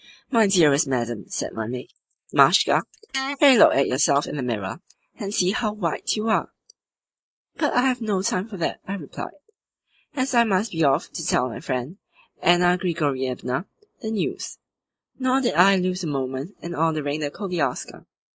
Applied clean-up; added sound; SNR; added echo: neural mask model Resemble Enhance denoiser.